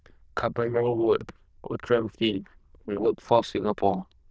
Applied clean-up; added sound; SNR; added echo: neural diffusion model UNIVERSE++.